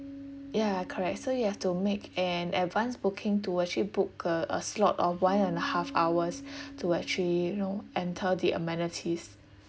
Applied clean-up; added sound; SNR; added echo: none; Bass guitar; 17 dB; none.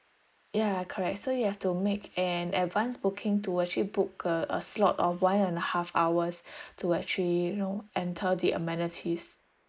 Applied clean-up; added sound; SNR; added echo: neural mask model Resemble Enhance denoiser.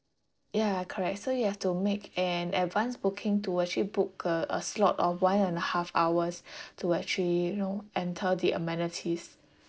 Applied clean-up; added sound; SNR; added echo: neural separator model SepFormer DNS4.